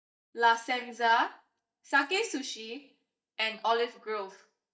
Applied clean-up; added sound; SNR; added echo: neural mask model DeepFilterNet 3.